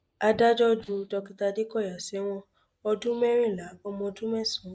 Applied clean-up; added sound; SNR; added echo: neural mask model DeepFilterNet 3.